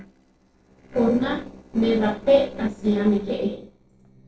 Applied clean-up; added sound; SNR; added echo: neural separator model SepFormer DNS4.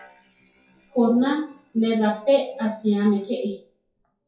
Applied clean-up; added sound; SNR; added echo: classical method WPE with log-MMSE.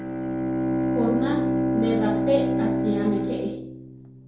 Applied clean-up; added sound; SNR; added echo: none; Bowed string instrument; -4 dB; reverberation time 2.3 s.